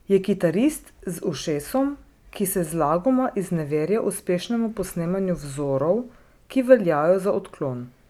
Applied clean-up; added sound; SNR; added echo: none; none; none; none.